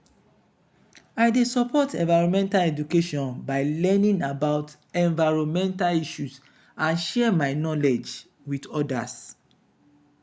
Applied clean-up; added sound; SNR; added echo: none; none; none; none.